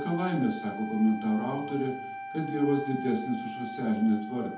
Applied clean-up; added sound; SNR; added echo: none; Wind instrument, woodwind instrument; 10 dB; reverberation time 0.6 s.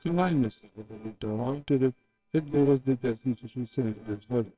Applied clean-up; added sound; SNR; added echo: neural separator model SepFormer WHAMR!.